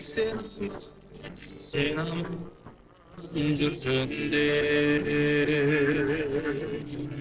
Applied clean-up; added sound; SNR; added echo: neural separator model SepFormer DNS4.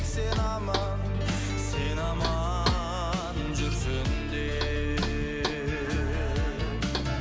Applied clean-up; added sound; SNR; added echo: none; Knock; 12 dB; none.